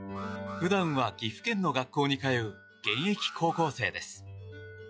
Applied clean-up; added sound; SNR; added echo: classical method log-MMSE.